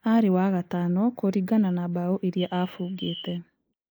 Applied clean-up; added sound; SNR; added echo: neural mask model Resemble Enhance denoiser.